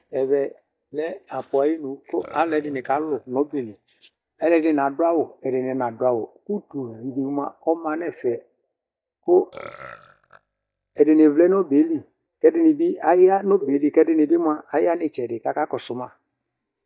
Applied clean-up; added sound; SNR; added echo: neural mask model DeepFilterNet 3.